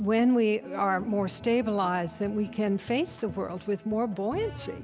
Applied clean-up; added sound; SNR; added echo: none; none; none; none.